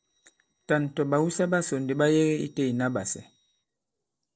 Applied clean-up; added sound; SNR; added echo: neural separator model SepFormer DNS4.